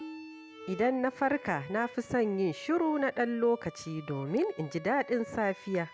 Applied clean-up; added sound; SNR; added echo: none; Bowed string instrument + Tabla; 17 dB; none.